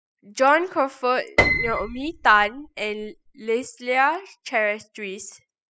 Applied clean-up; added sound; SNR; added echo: classical method spectral subtraction.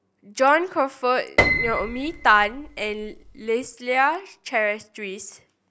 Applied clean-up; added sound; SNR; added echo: none; Piano; 3 dB; none.